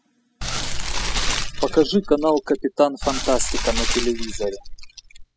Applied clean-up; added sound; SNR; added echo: classical method spectral subtraction.